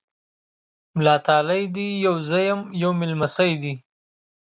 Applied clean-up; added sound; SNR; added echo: none; none; none; none.